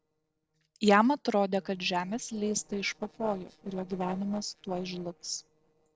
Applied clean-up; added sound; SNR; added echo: neural separator model SepFormer DNS4.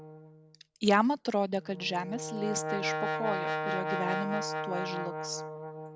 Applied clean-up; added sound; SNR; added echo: none; Brass instrument; 3 dB; none.